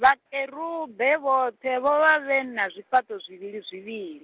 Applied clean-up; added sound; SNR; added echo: none; none; none; none.